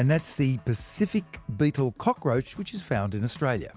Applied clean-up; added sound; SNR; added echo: none; none; none; none.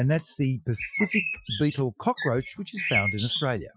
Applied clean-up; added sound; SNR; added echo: classical method Wiener filter.